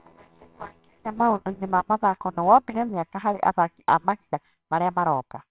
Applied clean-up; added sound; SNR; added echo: neural separator model SepFormer WHAMR!.